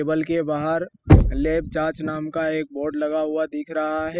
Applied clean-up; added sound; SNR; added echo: classical method spectral subtraction.